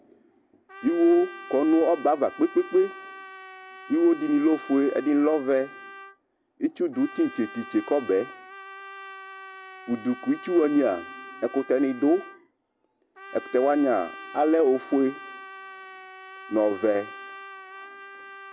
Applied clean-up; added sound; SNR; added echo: none; Trumpet; 17 dB; none.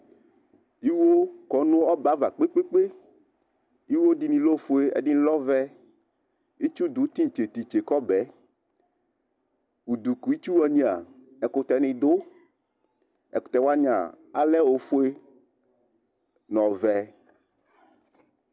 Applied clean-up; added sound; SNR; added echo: none; none; none; none.